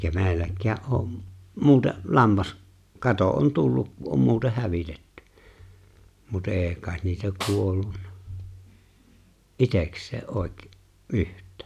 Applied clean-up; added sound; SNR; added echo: none; Snare drum; 12 dB; none.